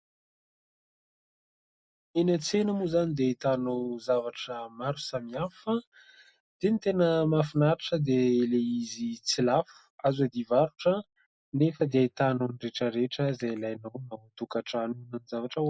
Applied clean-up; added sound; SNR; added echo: neural mask model Resemble Enhance denoiser.